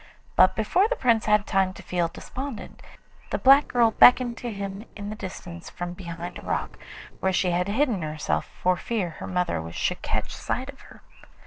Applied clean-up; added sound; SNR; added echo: neural separator model SepFormer DNS4.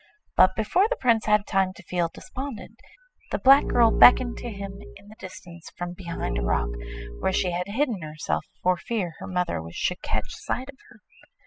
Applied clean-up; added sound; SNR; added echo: classical method spectral subtraction.